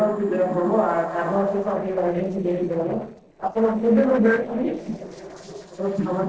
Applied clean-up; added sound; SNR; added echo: neural separator model SepFormer DNS4.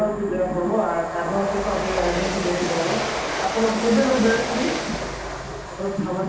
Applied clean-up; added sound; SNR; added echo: none; Train; 4 dB; reverberation time 0.9 s.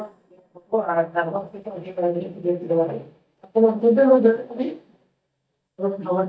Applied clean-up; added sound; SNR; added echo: neural mask model DeepFilterNet 3.